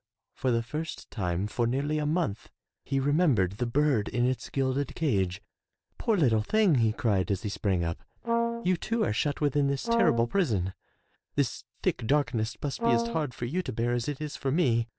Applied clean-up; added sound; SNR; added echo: none; Brass instrument; 2 dB; none.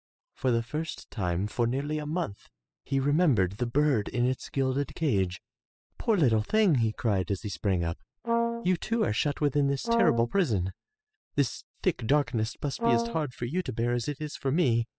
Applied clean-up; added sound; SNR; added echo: classical method spectral subtraction.